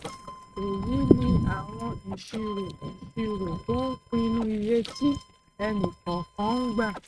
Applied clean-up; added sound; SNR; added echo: neural mask model RNNoise.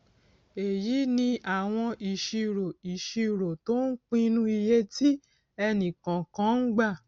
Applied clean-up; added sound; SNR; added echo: none; none; none; none.